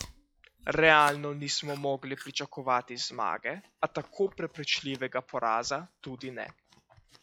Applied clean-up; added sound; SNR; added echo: classical method log-MMSE.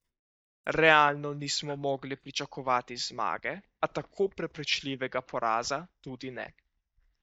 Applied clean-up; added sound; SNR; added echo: neural mask model DeepFilterNet 3.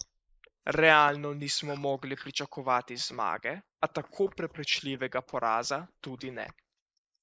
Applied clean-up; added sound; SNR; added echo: neural mask model Resemble Enhance denoiser.